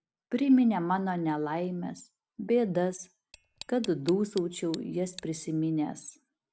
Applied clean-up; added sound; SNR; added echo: none; Tick; 20 dB; none.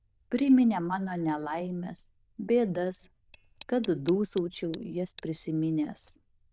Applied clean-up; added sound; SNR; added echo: neural diffusion model UNIVERSE++.